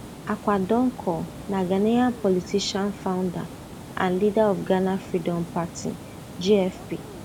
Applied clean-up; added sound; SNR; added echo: none; Water; 14 dB; none.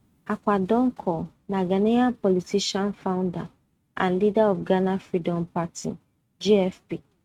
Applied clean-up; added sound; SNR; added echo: neural mask model RNNoise.